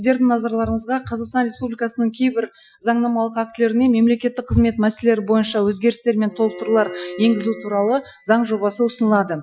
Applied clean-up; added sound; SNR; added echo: classical method Wiener filter.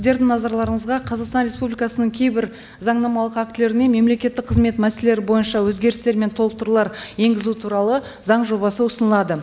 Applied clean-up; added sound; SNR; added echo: none; none; none; none.